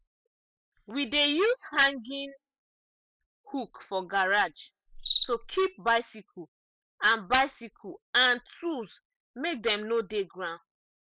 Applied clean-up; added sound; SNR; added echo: classical method spectral subtraction.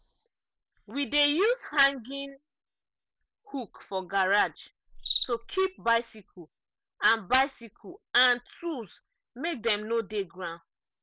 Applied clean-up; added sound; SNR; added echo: none; Cricket; 16 dB; none.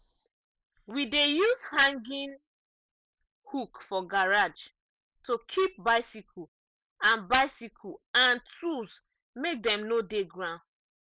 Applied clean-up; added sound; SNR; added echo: none; none; none; none.